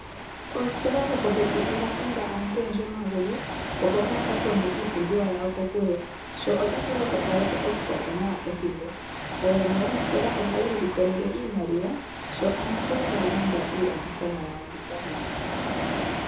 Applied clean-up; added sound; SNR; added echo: none; Ocean; 3 dB; reverberation time 0.5 s.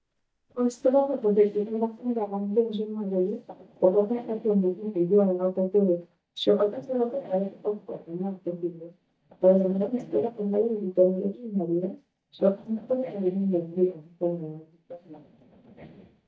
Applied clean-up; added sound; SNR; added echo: neural mask model DeepFilterNet 3.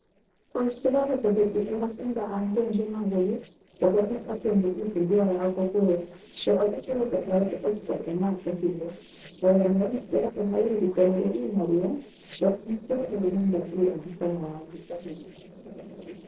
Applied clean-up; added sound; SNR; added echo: neural separator model SepFormer DNS4.